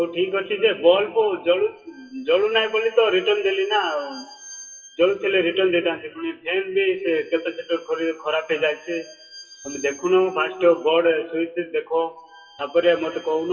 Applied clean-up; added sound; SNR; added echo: classical method WPE with log-MMSE.